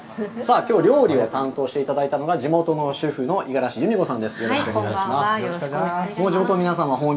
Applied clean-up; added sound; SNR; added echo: none; none; none; reverberation time 2.4 s.